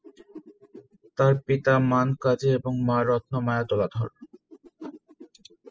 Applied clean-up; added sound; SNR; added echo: classical method spectral subtraction.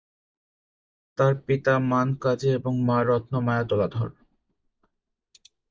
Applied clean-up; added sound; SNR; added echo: neural mask model DeepFilterNet 3.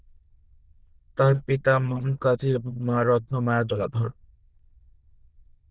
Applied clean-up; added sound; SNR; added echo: neural diffusion model UNIVERSE++.